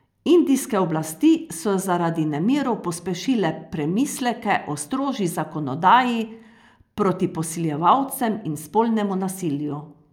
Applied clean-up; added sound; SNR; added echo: none; none; none; none.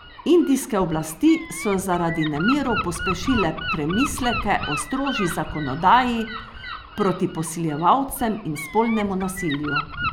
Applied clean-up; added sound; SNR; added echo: none; Gull, seagull / Wind; 8 dB; none.